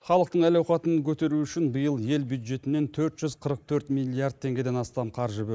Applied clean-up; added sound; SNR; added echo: neural mask model Resemble Enhance denoiser.